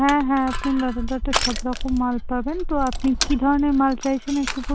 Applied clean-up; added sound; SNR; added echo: none; Crushing; 5 dB; none.